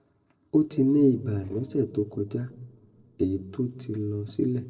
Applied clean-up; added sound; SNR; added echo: neural separator model SepFormer DNS4.